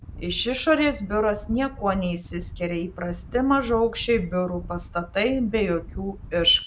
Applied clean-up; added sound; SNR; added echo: none; Wind; 14 dB; none.